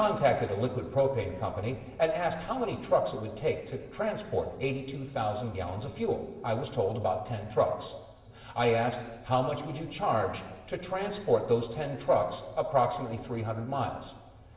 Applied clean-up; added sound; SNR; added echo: none; none; none; reverberation time 1.2 s.